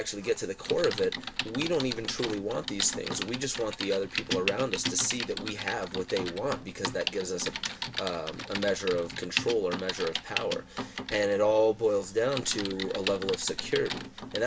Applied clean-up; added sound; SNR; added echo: none; Typing; 6 dB; none.